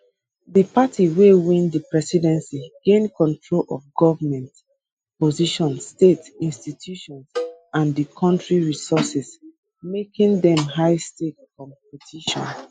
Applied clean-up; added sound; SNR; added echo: classical method Wiener filter.